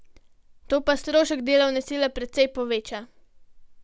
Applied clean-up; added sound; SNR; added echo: none; none; none; none.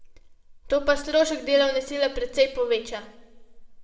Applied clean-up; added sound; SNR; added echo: none; none; none; reverberation time 0.6 s.